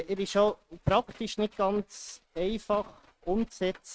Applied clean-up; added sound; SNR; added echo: neural mask model RNNoise.